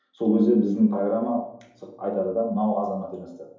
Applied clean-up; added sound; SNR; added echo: none; none; none; reverberation time 2.8 s.